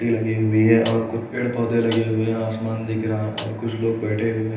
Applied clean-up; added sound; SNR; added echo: none; Snare drum; 17 dB; reverberation time 0.9 s.